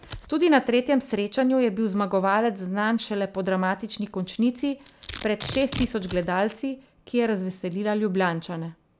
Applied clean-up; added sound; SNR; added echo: none; Domestic sounds, home sounds; 16 dB; none.